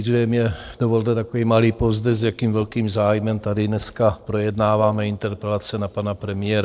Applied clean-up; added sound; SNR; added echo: neural separator model SepFormer DNS4.